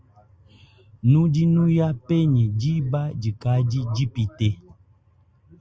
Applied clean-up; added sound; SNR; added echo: none; none; none; none.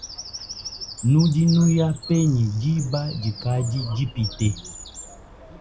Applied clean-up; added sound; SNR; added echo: none; Bird vocalization, bird call, bird song; 15 dB; reverberation time 0.2 s.